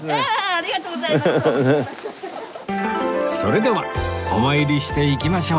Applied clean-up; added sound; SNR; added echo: none; none; none; none.